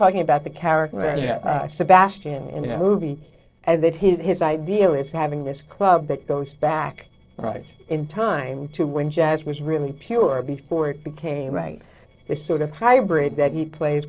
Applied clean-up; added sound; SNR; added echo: neural separator model SepFormer DNS4.